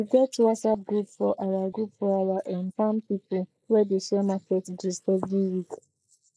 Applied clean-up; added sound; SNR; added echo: neural mask model Resemble Enhance denoiser.